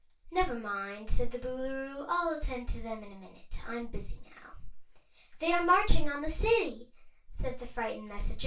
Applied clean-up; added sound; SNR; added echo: none; none; none; reverberation time 0.2 s.